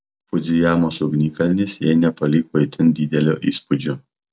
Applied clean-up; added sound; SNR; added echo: none; none; none; none.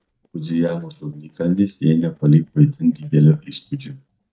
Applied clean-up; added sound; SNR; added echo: neural mask model DeepFilterNet 3.